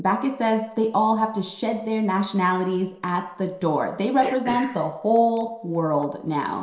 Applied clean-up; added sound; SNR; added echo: neural separator model SepFormer DNS4.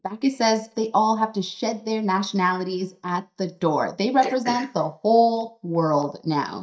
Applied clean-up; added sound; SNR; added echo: neural mask model DeepFilterNet 3.